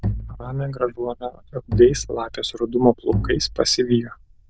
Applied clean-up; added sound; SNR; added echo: neural diffusion model UNIVERSE++.